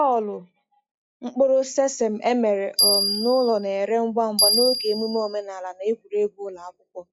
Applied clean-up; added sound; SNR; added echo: classical method log-MMSE.